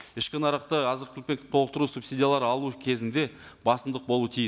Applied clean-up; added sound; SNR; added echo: none; none; none; none.